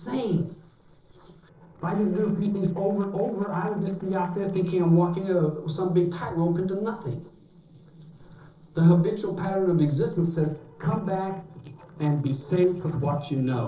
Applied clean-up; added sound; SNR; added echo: neural separator model SepFormer DNS4.